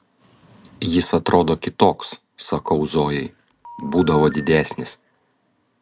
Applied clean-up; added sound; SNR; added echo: none; Telephone; 17 dB; none.